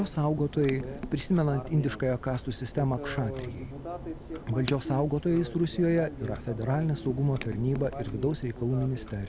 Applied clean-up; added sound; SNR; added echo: none; Clock; 13 dB; none.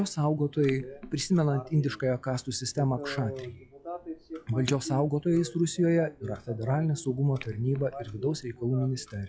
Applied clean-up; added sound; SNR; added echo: classical method log-MMSE.